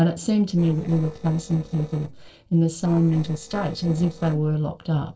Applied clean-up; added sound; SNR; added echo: neural separator model SepFormer DNS4.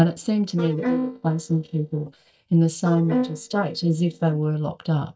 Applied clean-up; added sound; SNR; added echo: neural mask model DeepFilterNet 3.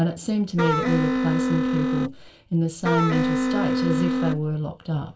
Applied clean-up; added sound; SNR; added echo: none; Wind instrument, woodwind instrument; -2 dB; reverberation time 0.2 s.